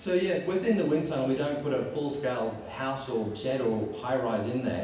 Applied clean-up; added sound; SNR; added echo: none; none; none; reverberation time 0.9 s.